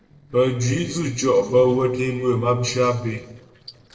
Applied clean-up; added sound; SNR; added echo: neural separator model SepFormer DNS4.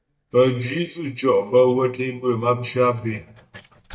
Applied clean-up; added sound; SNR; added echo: neural mask model DeepFilterNet 3.